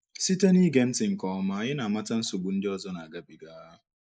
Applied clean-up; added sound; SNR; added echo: neural mask model Resemble Enhance denoiser.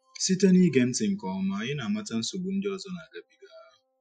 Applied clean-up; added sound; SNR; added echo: classical method Wiener filter.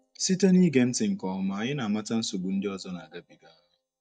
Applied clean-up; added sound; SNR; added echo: neural mask model DeepFilterNet 3.